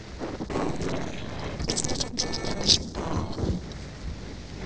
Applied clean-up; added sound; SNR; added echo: neural separator model SepFormer DNS4.